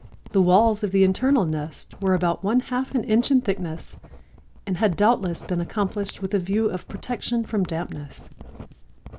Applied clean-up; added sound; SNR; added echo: none; Writing; 18 dB; none.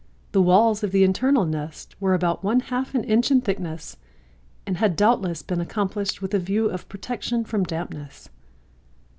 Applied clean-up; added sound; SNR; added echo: none; none; none; none.